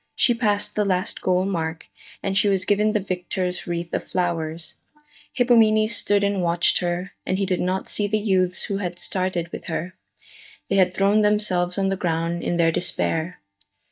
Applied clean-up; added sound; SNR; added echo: neural mask model DeepFilterNet 3.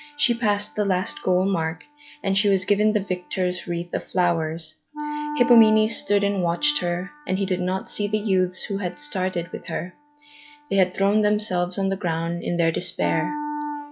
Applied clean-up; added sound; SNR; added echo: classical method log-MMSE.